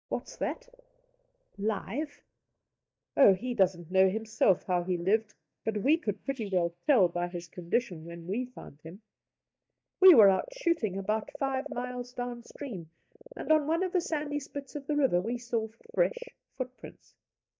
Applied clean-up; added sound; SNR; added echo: neural mask model DeepFilterNet 3.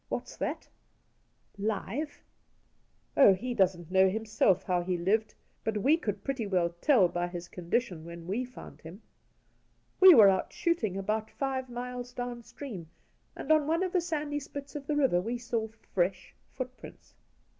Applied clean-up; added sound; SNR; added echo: none; none; none; none.